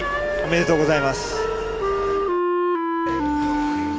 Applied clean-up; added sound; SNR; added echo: none; Wind instrument, woodwind instrument; -2 dB; none.